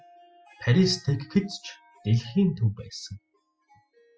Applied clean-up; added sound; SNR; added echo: classical method spectral subtraction.